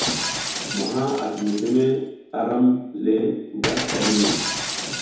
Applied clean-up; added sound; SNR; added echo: none; Shatter; 5 dB; reverberation time 2.0 s.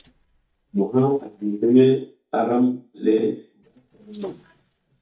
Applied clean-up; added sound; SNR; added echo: neural mask model DeepFilterNet 3.